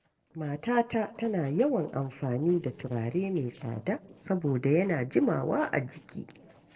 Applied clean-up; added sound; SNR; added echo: neural separator model SepFormer DNS4.